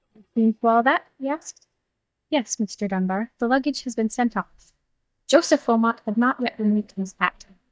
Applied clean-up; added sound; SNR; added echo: neural mask model DeepFilterNet 3.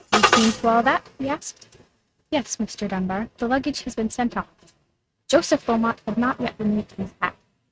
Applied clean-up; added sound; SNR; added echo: neural mask model RNNoise.